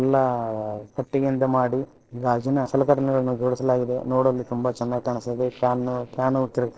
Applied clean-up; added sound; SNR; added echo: neural separator model SepFormer DNS4.